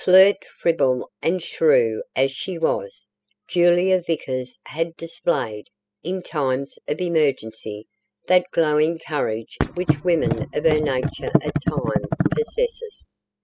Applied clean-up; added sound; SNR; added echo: classical method spectral subtraction.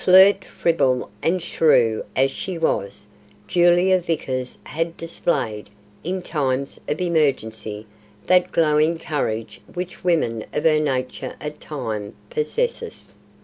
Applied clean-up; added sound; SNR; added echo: none; none; none; none.